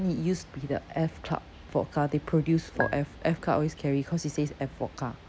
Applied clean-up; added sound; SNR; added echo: none; Chink, clink; 5 dB; none.